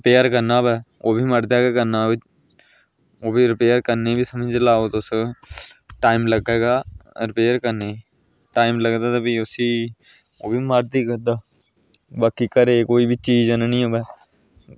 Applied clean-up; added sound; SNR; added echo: none; none; none; none.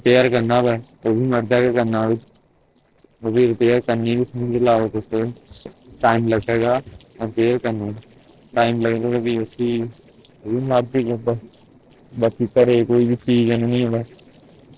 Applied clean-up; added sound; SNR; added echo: neural separator model SepFormer DNS4.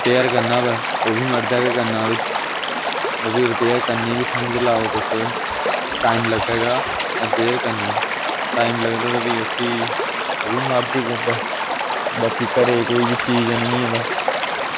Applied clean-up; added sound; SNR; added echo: none; Stream / Liquid; 0 dB; none.